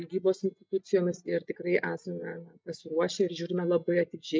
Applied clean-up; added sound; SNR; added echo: neural mask model DeepFilterNet 3.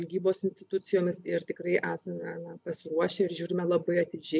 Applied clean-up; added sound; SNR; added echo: none; none; none; none.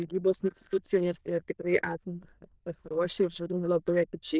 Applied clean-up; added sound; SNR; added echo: neural diffusion model UNIVERSE++.